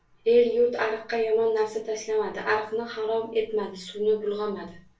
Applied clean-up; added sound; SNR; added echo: none; none; none; reverberation time 0.2 s.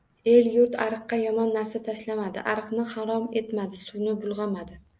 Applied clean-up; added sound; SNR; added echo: none; none; none; none.